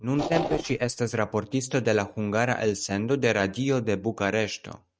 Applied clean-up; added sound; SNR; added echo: neural mask model RNNoise.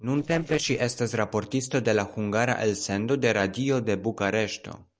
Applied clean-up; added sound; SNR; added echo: neural separator model SepFormer DNS4.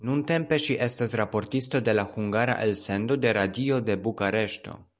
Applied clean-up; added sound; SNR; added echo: none; none; none; none.